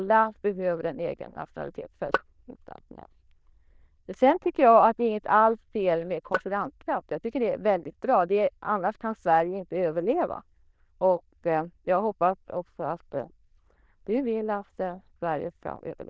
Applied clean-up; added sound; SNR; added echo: neural diffusion model UNIVERSE++.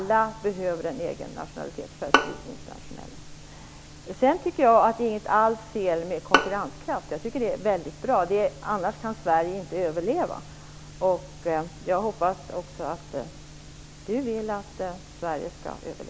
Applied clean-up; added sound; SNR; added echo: none; Bowed string instrument; 1 dB; none.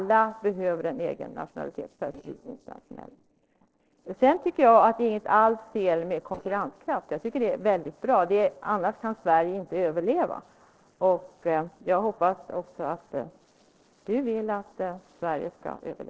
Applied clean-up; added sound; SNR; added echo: neural separator model SepFormer DNS4.